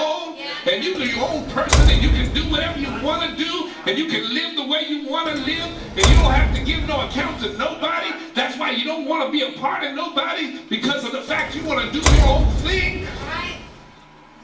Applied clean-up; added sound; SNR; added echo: none; Door; -3 dB; reverberation time 0.8 s.